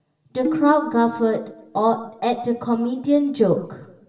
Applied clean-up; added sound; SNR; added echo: none; Tabla; 9 dB; reverberation time 0.7 s.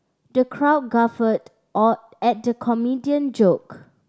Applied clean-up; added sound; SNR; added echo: none; none; none; none.